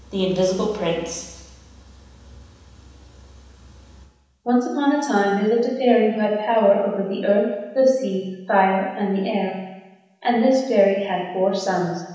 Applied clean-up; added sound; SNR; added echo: none; none; none; reverberation time 1.1 s.